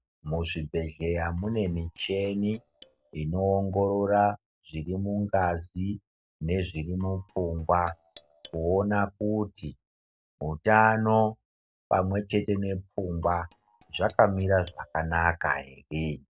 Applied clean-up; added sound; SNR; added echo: neural separator model SepFormer DNS4.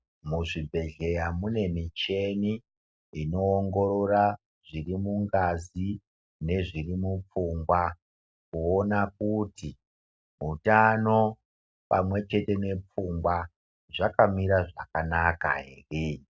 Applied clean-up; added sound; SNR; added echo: none; none; none; none.